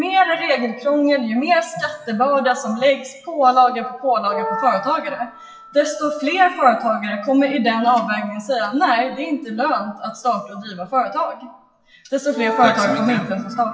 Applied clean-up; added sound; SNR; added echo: classical method WPE with log-MMSE.